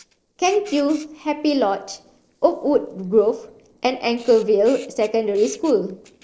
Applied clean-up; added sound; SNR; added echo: neural separator model SepFormer DNS4.